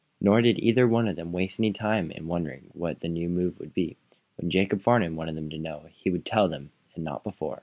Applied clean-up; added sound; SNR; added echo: none; none; none; none.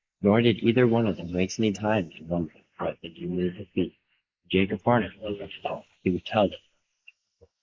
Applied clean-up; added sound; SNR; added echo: neural mask model Resemble Enhance denoiser.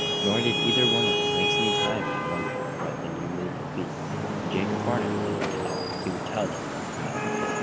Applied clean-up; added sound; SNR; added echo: none; Traffic noise, roadway noise / Vehicle horn, car horn, honking; -5 dB; none.